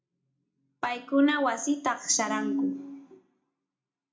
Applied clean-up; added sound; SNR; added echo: none; none; none; reverberation time 0.4 s.